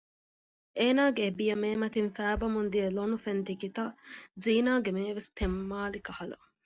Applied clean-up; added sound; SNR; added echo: neural mask model DeepFilterNet 3.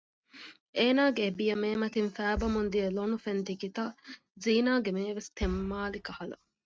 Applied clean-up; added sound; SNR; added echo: neural mask model RNNoise.